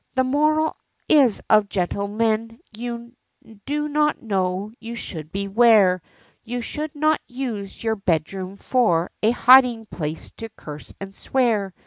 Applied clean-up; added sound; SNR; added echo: none; none; none; none.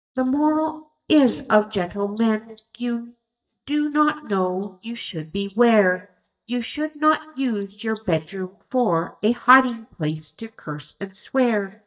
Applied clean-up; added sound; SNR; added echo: neural mask model DeepFilterNet 3.